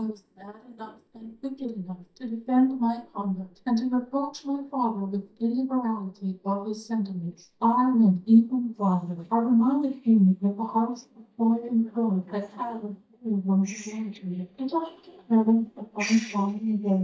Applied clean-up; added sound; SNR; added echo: neural mask model DeepFilterNet 3.